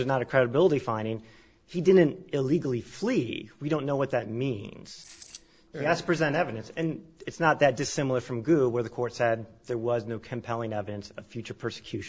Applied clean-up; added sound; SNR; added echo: neural separator model SepFormer DNS4.